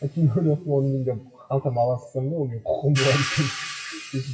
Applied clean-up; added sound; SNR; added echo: classical method WPE with log-MMSE.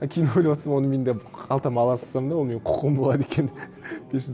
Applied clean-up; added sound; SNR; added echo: none; none; none; none.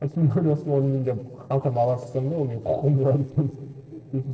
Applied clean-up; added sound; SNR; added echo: neural separator model SepFormer DNS4.